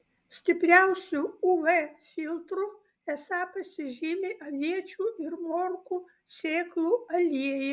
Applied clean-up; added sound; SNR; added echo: none; none; none; none.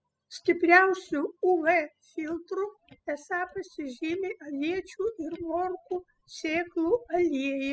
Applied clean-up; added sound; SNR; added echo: classical method spectral subtraction.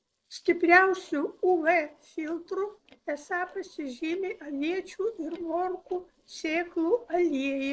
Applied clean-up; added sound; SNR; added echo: neural separator model SepFormer DNS4.